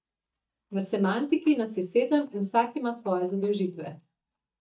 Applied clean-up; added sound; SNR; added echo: neural mask model DeepFilterNet 3.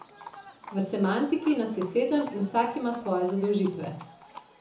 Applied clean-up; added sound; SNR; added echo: none; Livestock, farm animals, working animals; 18 dB; reverberation time 0.6 s.